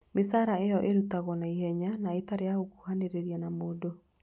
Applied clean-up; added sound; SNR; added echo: none; none; none; none.